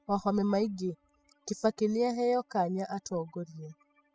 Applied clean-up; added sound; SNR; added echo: classical method spectral subtraction.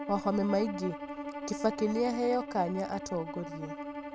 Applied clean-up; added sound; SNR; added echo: none; Bowed string instrument; 7 dB; none.